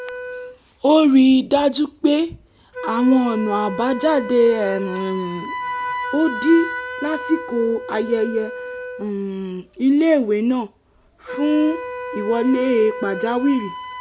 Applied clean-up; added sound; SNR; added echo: none; Wind instrument, woodwind instrument; 11 dB; none.